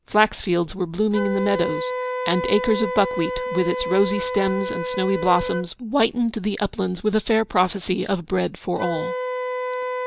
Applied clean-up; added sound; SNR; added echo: none; Wind instrument, woodwind instrument; 6 dB; none.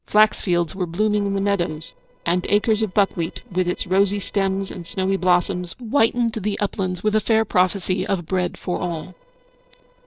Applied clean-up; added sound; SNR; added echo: neural separator model SepFormer DNS4.